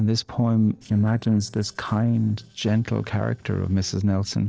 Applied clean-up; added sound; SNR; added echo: neural separator model SepFormer DNS4.